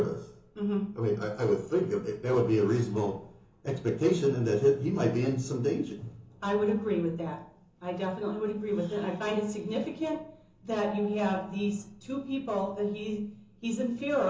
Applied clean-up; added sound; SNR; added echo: none; none; none; reverberation time 0.8 s.